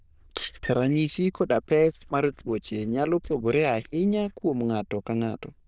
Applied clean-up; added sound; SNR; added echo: neural diffusion model UNIVERSE++.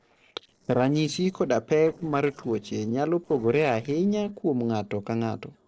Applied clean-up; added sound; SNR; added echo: neural separator model SepFormer DNS4.